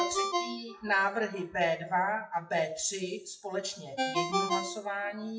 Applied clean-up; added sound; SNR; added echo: classical method WPE with log-MMSE.